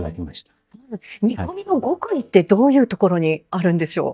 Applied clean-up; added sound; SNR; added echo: neural mask model DeepFilterNet 3.